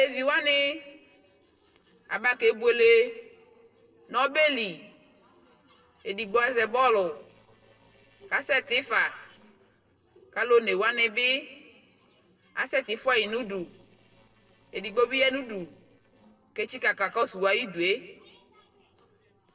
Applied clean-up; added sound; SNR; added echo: neural separator model SepFormer DNS4.